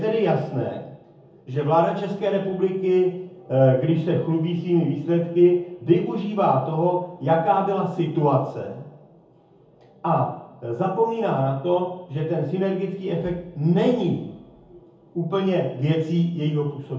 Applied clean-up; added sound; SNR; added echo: none; none; none; reverberation time 0.7 s.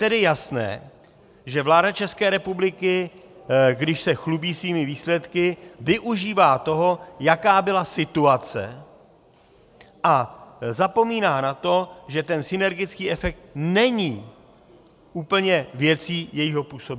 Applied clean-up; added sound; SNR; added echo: none; none; none; none.